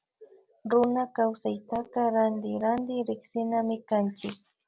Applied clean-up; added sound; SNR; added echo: none; none; none; none.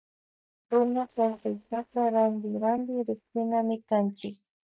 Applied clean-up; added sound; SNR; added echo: neural mask model DeepFilterNet 3.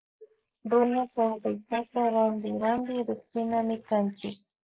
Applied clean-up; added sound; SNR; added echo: neural mask model Resemble Enhance denoiser.